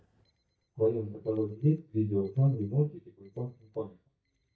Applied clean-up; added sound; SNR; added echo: neural mask model DeepFilterNet 3.